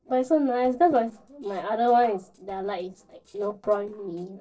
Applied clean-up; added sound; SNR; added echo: neural separator model SepFormer DNS4.